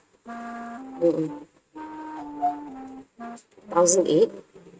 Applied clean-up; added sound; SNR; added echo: neural mask model RNNoise.